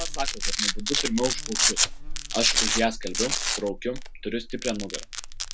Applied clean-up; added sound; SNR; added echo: none; Buzz + Domestic sounds, home sounds; -3 dB; none.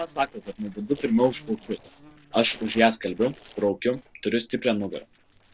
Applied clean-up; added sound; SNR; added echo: neural separator model SepFormer DNS4.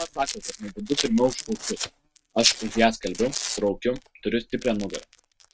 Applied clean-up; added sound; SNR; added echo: neural mask model RNNoise.